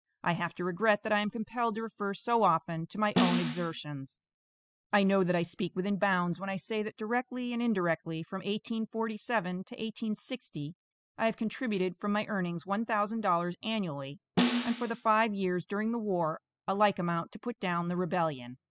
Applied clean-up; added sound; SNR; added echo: classical method spectral subtraction.